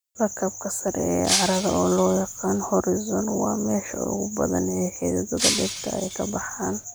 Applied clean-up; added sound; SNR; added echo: none; Shatter; 5 dB; none.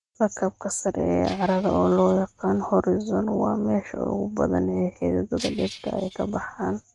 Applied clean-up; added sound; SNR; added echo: neural mask model RNNoise.